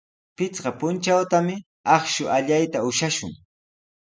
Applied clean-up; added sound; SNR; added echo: none; none; none; none.